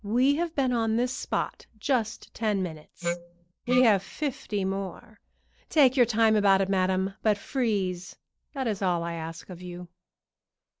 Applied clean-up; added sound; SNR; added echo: neural mask model Resemble Enhance denoiser.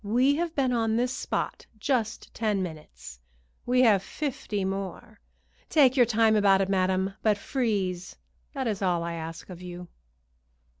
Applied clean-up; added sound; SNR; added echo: none; none; none; none.